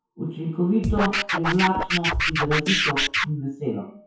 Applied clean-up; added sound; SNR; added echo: classical method WPE with log-MMSE.